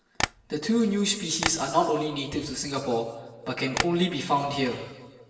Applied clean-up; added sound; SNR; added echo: none; Tap; 8 dB; reverberation time 1.3 s.